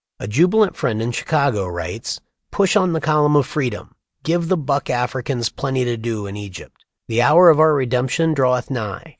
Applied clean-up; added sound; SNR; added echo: none; none; none; none.